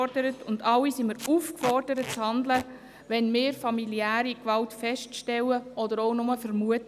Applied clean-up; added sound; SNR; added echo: none; Packing tape, duct tape; 13 dB; none.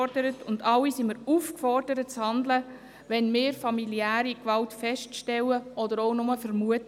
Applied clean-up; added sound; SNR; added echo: none; none; none; none.